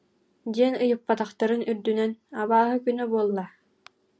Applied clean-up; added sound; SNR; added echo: none; none; none; none.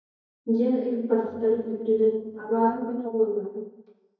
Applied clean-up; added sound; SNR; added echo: neural mask model DeepFilterNet 3.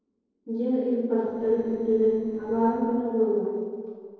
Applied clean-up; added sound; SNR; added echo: neural separator model SepFormer DNS4.